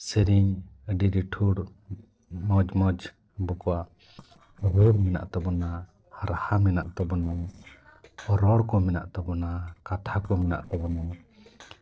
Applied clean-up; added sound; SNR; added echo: neural separator model SepFormer DNS4.